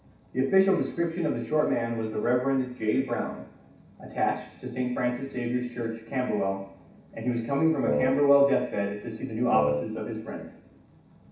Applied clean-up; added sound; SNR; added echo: none; Wind instrument, woodwind instrument; 2 dB; reverberation time 0.7 s.